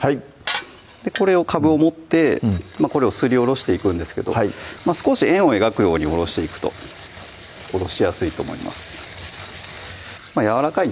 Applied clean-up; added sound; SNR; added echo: none; none; none; none.